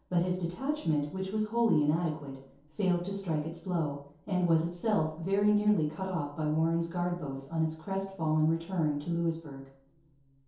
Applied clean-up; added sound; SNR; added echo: none; none; none; reverberation time 0.6 s.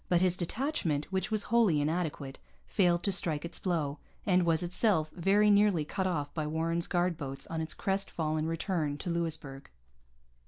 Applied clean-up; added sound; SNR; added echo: none; none; none; none.